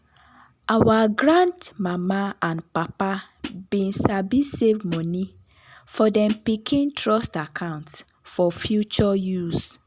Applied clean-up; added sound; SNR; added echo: none; Hi-hat; 2 dB; none.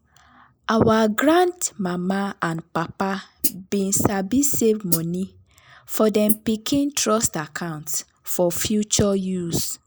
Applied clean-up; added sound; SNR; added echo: neural mask model Resemble Enhance denoiser.